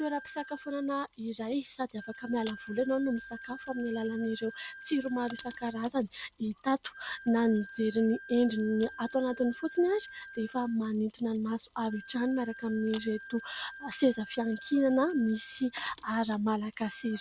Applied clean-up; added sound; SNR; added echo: none; Wind instrument, woodwind instrument + Mechanisms; 17 dB; none.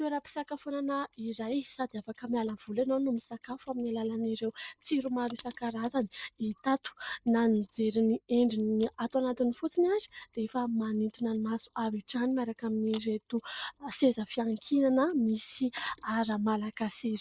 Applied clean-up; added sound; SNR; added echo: neural mask model Resemble Enhance denoiser.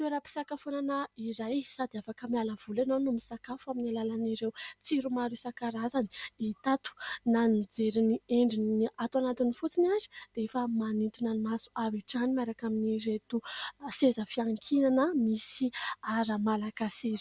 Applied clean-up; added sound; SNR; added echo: none; none; none; none.